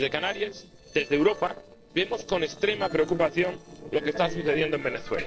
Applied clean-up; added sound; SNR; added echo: neural separator model SepFormer DNS4.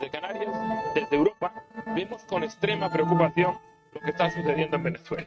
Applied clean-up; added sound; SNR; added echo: neural mask model RNNoise.